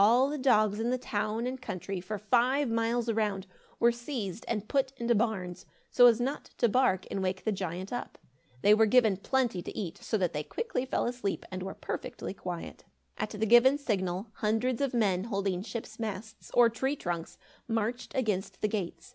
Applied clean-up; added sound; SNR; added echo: none; none; none; none.